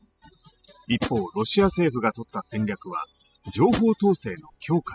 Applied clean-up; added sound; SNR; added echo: classical method spectral subtraction.